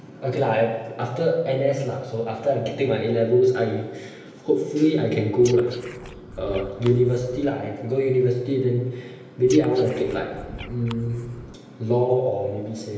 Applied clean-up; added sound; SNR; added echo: none; Frog; 17 dB; reverberation time 1.0 s.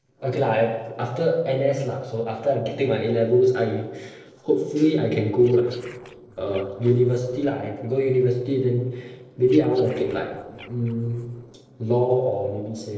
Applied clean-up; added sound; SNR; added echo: neural separator model SepFormer DNS4.